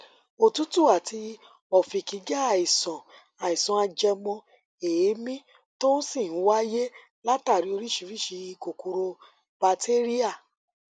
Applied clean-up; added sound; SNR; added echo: none; none; none; none.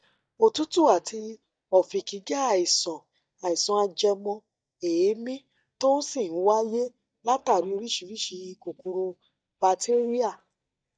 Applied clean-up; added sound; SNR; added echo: neural mask model DeepFilterNet 3.